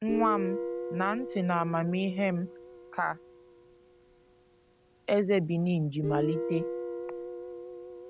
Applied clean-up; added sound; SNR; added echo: none; Guitar; 6 dB; none.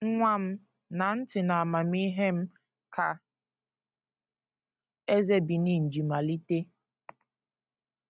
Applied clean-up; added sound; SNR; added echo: none; none; none; none.